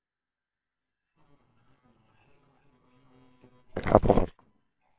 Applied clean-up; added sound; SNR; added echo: neural separator model SepFormer WHAMR!.